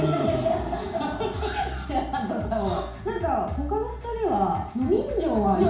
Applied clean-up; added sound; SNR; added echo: none; none; none; reverberation time 0.6 s.